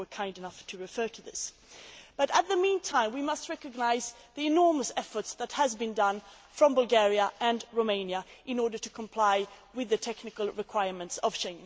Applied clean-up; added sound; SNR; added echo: none; none; none; none.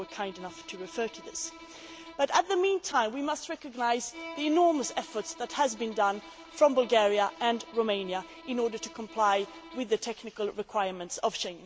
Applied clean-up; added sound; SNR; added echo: none; Bowed string instrument; 20 dB; none.